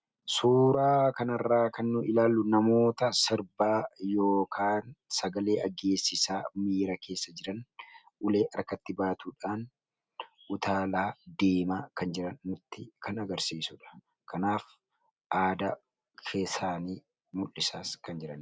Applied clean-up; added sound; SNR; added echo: none; none; none; none.